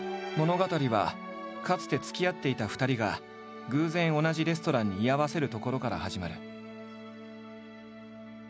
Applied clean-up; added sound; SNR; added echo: none; none; none; none.